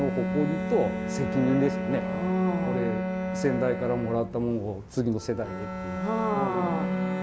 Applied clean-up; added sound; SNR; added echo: none; Bowed string instrument; 3 dB; none.